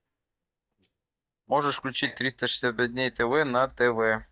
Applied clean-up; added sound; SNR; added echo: neural mask model DeepFilterNet 3.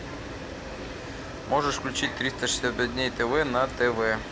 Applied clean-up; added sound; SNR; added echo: none; Train; 9 dB; none.